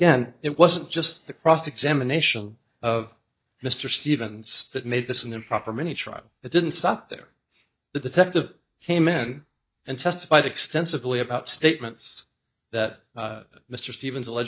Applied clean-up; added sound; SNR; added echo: neural mask model DeepFilterNet 3.